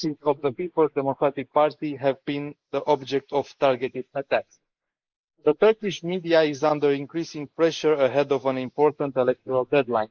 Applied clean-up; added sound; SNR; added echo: neural mask model Resemble Enhance denoiser.